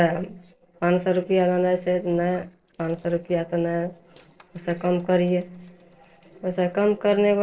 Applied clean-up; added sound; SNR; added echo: neural separator model SepFormer DNS4.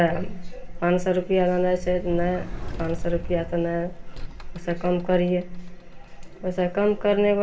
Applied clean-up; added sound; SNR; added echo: none; Sliding door; 7 dB; reverberation time 0.8 s.